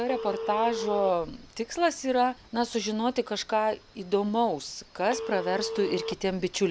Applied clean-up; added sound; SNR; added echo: none; Telephone; 10 dB; none.